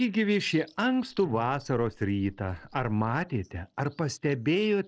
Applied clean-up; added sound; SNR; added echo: neural separator model SepFormer DNS4.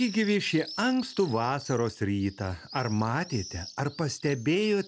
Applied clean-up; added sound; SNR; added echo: none; none; none; none.